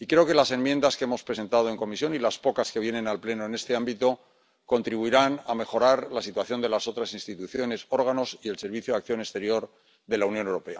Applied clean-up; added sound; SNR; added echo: none; none; none; none.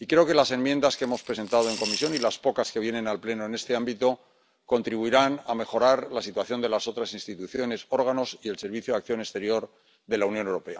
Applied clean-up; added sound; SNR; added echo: none; Coin (dropping) / Glass; 10 dB; none.